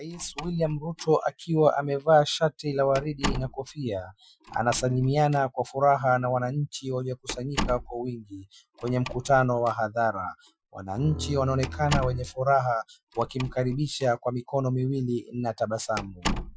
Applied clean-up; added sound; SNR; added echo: classical method Wiener filter.